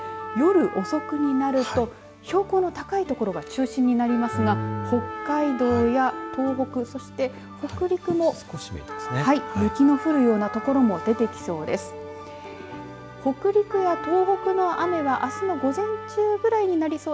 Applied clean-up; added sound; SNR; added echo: none; Trumpet; 13 dB; none.